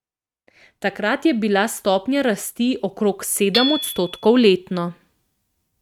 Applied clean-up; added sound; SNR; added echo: neural mask model RNNoise.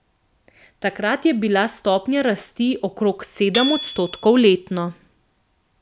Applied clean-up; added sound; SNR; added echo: none; Hammer / Chink, clink; 10 dB; none.